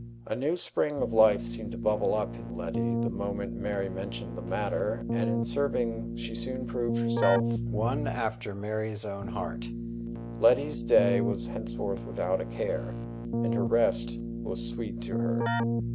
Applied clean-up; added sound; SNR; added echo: none; Keyboard (musical); 2 dB; none.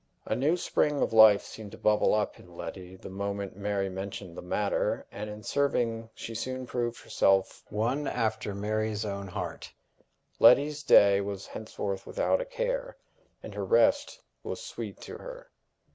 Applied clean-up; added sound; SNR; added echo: none; none; none; none.